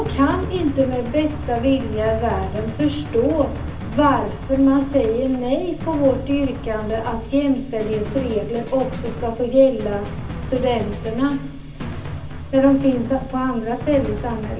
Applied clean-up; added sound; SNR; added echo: none; Drum; 10 dB; reverberation time 0.3 s.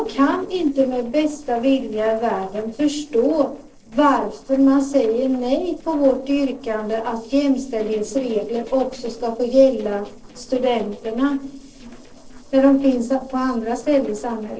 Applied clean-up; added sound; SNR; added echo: neural separator model SepFormer DNS4.